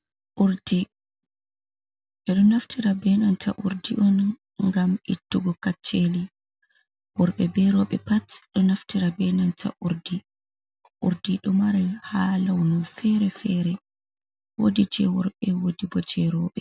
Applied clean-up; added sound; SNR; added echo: none; none; none; none.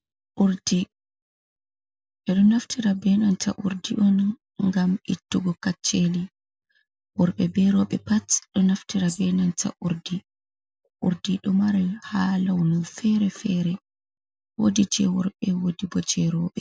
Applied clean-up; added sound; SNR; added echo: neural mask model Resemble Enhance denoiser.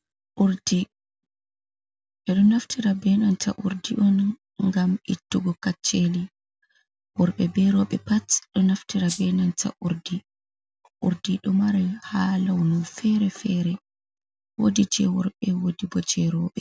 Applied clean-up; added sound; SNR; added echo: none; Rattle (instrument); 11 dB; none.